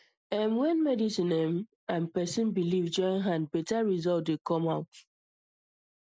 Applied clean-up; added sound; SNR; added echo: none; none; none; none.